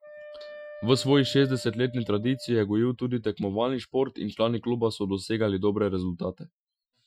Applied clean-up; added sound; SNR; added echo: classical method Wiener filter.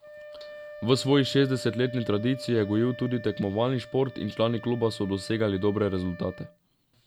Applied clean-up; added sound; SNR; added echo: none; Wind instrument, woodwind instrument; 17 dB; none.